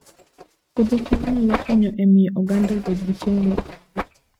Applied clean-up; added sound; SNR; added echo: neural mask model RNNoise.